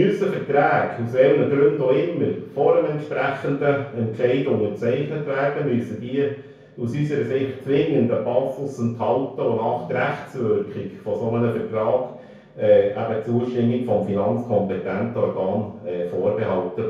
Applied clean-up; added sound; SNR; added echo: none; none; none; reverberation time 0.6 s.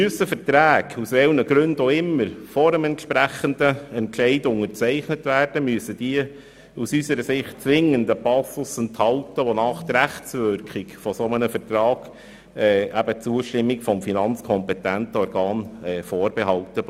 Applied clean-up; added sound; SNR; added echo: none; none; none; none.